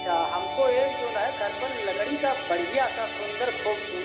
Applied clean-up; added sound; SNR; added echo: none; Musical instrument; 6 dB; none.